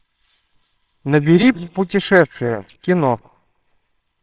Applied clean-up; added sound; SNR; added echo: neural separator model SepFormer WHAMR!.